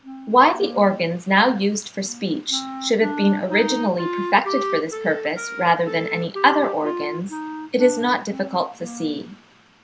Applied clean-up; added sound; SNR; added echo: none; Wind instrument, woodwind instrument; 10 dB; none.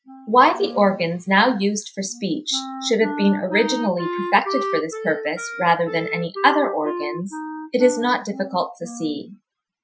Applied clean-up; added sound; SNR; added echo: classical method Wiener filter.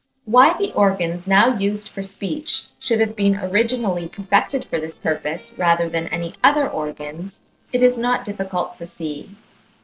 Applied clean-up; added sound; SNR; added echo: neural separator model SepFormer DNS4.